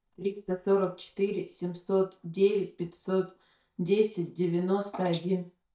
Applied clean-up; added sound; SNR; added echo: neural mask model DeepFilterNet 3.